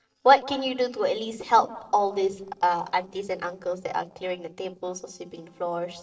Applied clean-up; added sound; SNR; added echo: neural separator model SepFormer DNS4.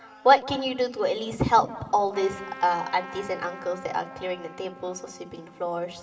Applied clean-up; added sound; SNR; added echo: none; Trumpet; 18 dB; reverberation time 1.8 s.